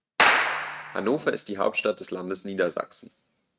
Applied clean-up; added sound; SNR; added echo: neural mask model RNNoise.